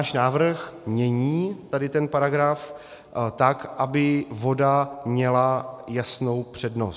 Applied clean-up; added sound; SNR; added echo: none; none; none; none.